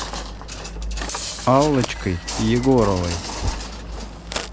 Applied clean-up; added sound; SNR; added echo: none; Crack + Walk, footsteps; 9 dB; none.